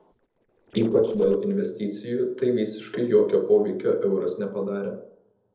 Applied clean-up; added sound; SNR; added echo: neural separator model SepFormer DNS4.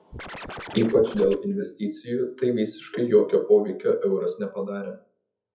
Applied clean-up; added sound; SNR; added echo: classical method WPE with log-MMSE.